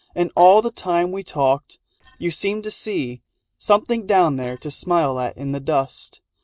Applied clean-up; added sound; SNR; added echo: neural separator model SepFormer DNS4.